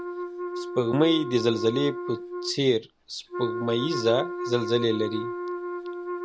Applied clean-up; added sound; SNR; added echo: none; Wind instrument, woodwind instrument; 5 dB; none.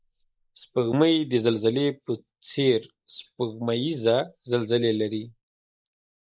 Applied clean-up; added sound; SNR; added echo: neural mask model Resemble Enhance denoiser.